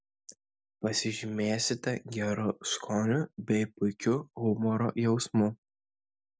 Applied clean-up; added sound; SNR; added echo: none; none; none; none.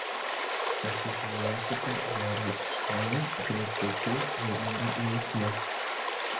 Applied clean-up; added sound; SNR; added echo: none; Stream; -3 dB; reverberation time 0.3 s.